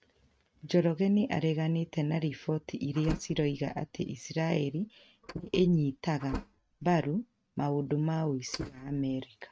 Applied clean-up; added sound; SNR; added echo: neural mask model RNNoise.